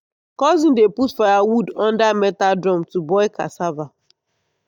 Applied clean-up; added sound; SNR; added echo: neural mask model DeepFilterNet 3.